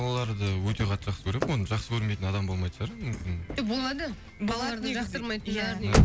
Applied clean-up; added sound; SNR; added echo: none; Slam / Car; 3 dB; none.